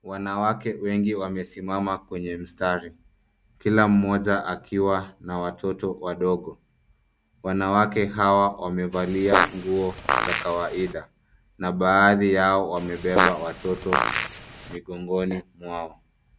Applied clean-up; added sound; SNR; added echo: none; Fart; 1 dB; none.